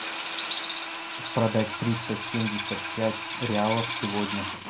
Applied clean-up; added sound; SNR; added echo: none; Drill; 3 dB; reverberation time 0.2 s.